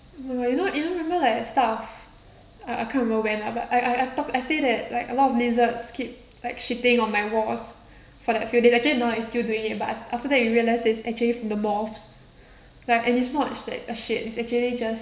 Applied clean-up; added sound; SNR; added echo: none; none; none; none.